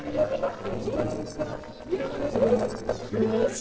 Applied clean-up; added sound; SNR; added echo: neural separator model SepFormer DNS4.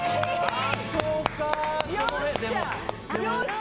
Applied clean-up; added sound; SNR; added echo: none; none; none; none.